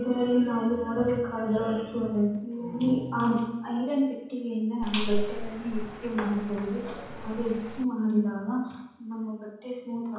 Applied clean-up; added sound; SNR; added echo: none; Cricket; 4 dB; reverberation time 0.8 s.